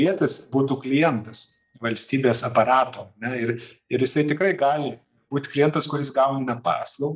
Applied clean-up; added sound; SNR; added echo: neural mask model DeepFilterNet 3.